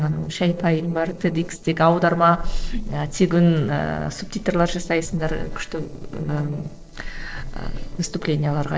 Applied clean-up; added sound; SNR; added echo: neural separator model SepFormer DNS4.